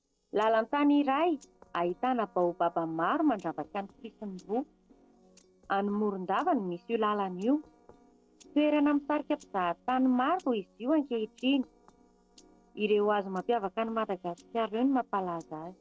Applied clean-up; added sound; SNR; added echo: neural separator model SepFormer DNS4.